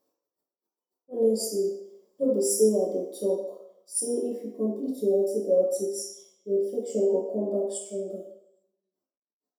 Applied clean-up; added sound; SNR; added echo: none; none; none; reverberation time 0.7 s.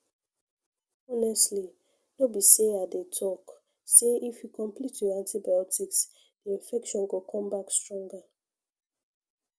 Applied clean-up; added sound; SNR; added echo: none; none; none; none.